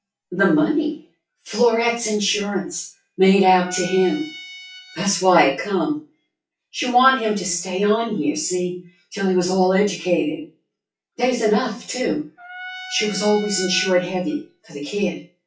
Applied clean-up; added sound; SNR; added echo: classical method WPE with log-MMSE.